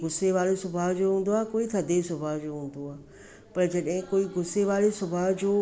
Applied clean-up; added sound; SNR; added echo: none; none; none; none.